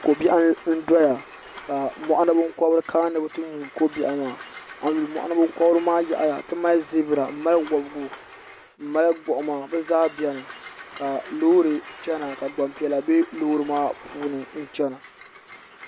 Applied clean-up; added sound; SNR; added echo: none; Train; 19 dB; none.